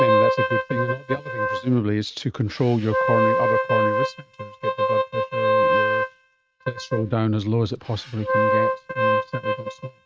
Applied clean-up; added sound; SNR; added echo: neural mask model RNNoise.